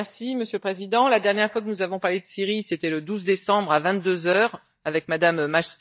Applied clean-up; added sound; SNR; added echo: neural mask model DeepFilterNet 3.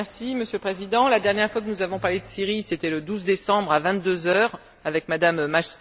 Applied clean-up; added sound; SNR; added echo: none; none; none; none.